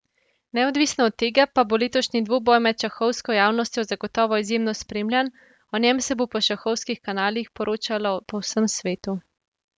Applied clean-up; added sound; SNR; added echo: none; none; none; none.